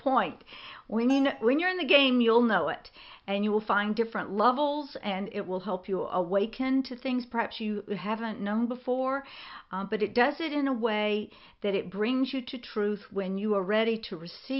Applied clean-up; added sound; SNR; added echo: none; Bell; 19 dB; none.